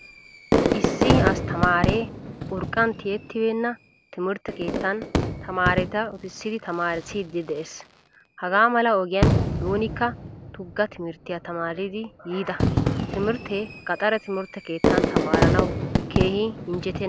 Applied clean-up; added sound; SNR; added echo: none; Fireworks; 0 dB; none.